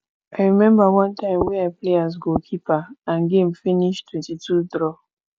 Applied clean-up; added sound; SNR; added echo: none; none; none; none.